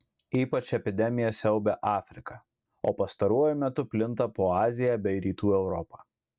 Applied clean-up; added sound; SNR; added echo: none; none; none; none.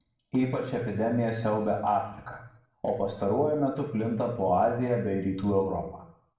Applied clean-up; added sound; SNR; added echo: none; none; none; reverberation time 0.7 s.